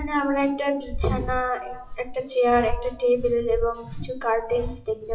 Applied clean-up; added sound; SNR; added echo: classical method WPE with log-MMSE.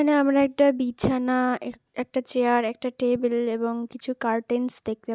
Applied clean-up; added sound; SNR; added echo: none; none; none; none.